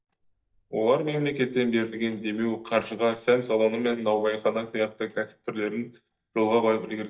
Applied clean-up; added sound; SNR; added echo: neural mask model DeepFilterNet 3.